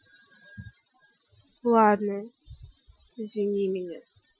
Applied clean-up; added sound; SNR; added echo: classical method Wiener filter.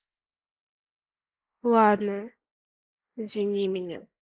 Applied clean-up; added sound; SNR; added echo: neural mask model Resemble Enhance denoiser.